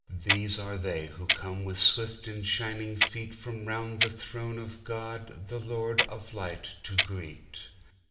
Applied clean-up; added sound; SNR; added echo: none; Clock; -3 dB; reverberation time 1.3 s.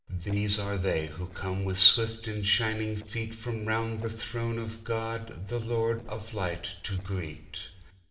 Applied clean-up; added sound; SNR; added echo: neural separator model SepFormer DNS4.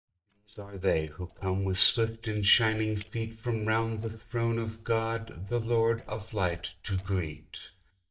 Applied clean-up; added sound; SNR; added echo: neural mask model DeepFilterNet 3.